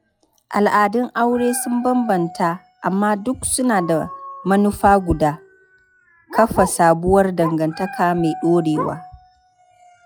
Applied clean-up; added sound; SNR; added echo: classical method log-MMSE.